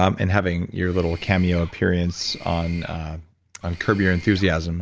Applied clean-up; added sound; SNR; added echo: none; Mechanisms; 20 dB; none.